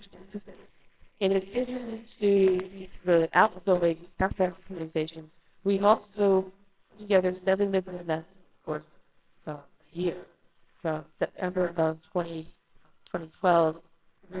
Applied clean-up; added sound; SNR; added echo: neural separator model SepFormer WHAMR!.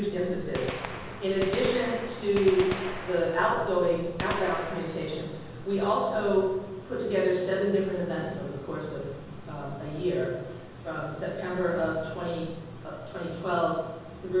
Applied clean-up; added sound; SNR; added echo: none; Gunshot, gunfire; 13 dB; reverberation time 1.3 s.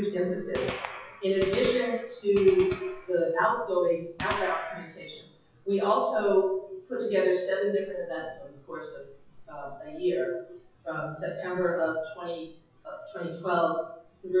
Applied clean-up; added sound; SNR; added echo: classical method WPE with log-MMSE.